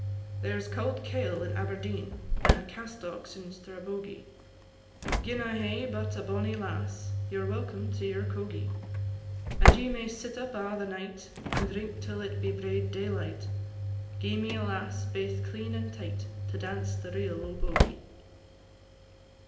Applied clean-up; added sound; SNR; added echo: none; Slam / Engine; -5 dB; reverberation time 0.8 s.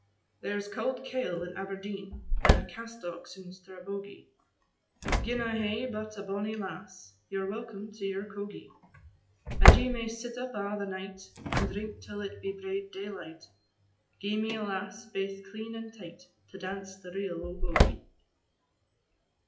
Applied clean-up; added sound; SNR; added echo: classical method WPE with log-MMSE.